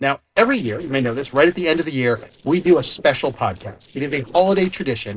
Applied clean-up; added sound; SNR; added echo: neural separator model SepFormer DNS4.